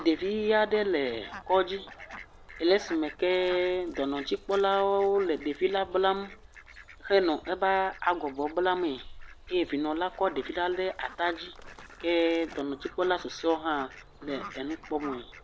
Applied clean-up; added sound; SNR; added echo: none; Fowl; 18 dB; none.